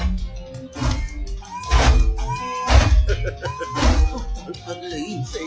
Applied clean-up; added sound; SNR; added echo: classical method log-MMSE.